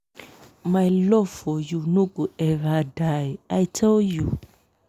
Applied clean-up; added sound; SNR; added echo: none; none; none; none.